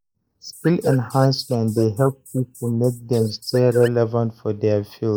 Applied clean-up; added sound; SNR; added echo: neural mask model Resemble Enhance denoiser.